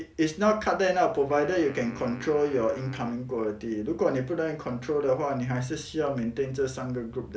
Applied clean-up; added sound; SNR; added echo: none; Wind instrument, woodwind instrument; 19 dB; none.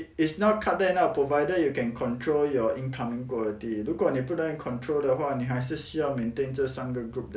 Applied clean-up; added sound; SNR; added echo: none; none; none; none.